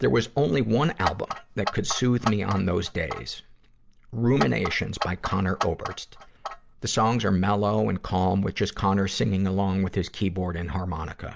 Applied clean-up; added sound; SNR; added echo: none; Clock; 9 dB; none.